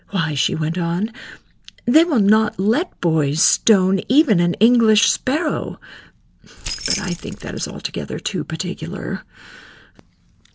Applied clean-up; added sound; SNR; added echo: none; Keys jangling; 8 dB; none.